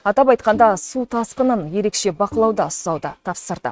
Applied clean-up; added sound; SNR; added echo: neural mask model RNNoise.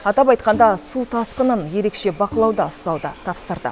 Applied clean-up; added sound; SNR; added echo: none; Bowed string instrument; 18 dB; none.